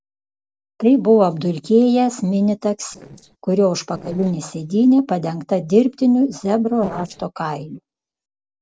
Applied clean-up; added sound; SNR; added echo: neural separator model SepFormer DNS4.